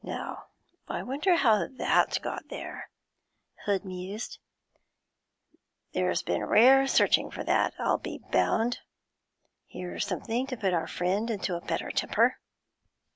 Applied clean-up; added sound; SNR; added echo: none; none; none; none.